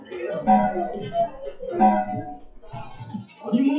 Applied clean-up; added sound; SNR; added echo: classical method WPE with log-MMSE.